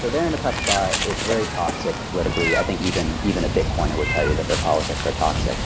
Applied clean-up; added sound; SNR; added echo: none; Meow; 1 dB; none.